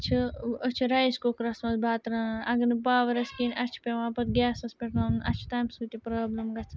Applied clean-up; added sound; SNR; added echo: none; none; none; none.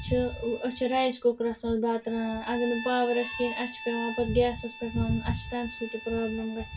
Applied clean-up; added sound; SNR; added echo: none; Bowed string instrument; 12 dB; reverberation time 0.2 s.